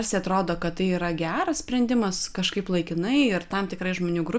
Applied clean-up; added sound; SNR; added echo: none; none; none; none.